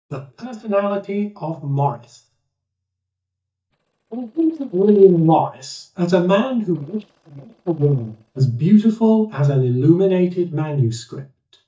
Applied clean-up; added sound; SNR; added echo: neural mask model DeepFilterNet 3.